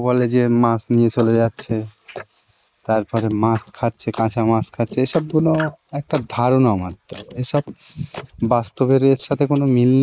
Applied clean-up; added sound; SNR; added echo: neural mask model Resemble Enhance denoiser.